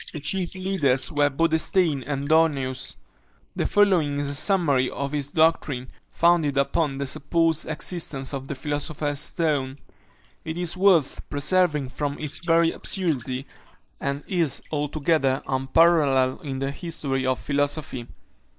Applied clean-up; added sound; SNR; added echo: neural mask model Resemble Enhance denoiser.